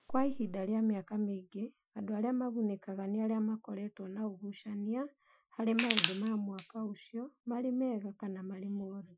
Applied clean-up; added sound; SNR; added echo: classical method Wiener filter.